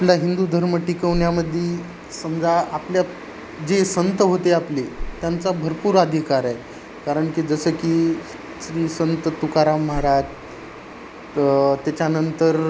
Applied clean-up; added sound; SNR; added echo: none; Breathing; 16 dB; none.